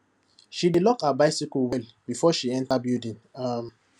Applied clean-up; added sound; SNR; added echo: none; none; none; none.